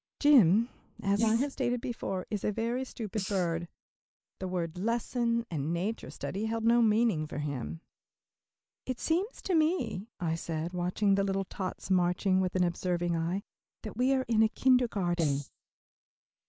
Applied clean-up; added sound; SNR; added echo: neural mask model Resemble Enhance denoiser.